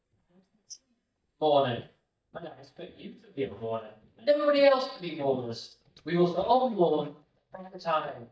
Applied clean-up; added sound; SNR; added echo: neural mask model DeepFilterNet 3.